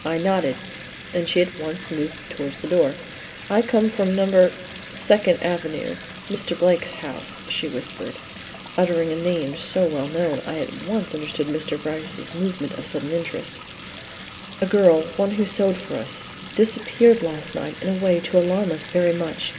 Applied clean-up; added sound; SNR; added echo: none; Bathtub (filling or washing) / Sink (filling or washing) / Water tap, faucet; 14 dB; reverberation time 1.6 s.